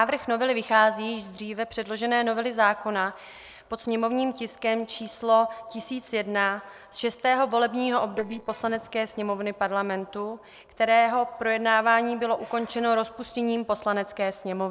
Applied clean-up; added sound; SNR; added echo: neural separator model SepFormer DNS4.